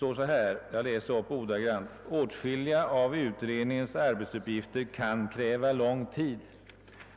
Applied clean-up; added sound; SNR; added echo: none; none; none; none.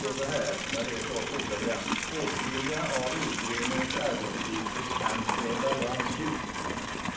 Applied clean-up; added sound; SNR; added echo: none; Livestock, farm animals, working animals; -2 dB; reverberation time 0.6 s.